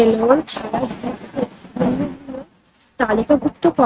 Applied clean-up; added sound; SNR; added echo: neural mask model RNNoise.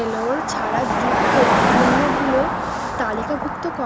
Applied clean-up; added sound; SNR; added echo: none; Car passing by; -4 dB; none.